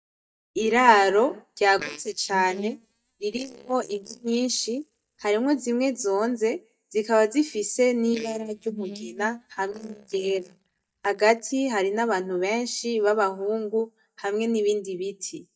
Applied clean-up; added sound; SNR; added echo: neural mask model DeepFilterNet 3.